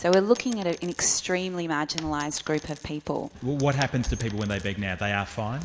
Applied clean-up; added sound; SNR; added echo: none; Coin (dropping); 17 dB; none.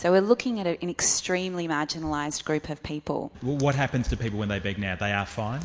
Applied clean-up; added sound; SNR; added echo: none; none; none; none.